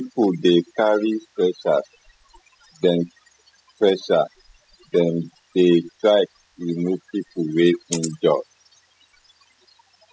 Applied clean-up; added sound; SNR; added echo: classical method spectral subtraction.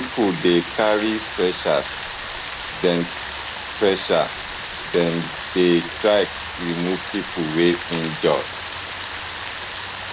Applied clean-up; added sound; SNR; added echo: none; Camera + Rain; 6 dB; none.